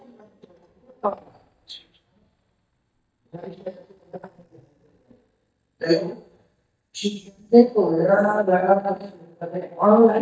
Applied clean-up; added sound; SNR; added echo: neural mask model DeepFilterNet 3.